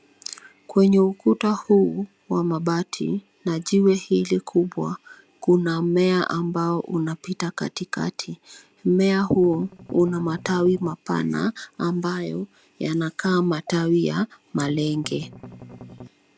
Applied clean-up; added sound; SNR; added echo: none; Strum; 18 dB; none.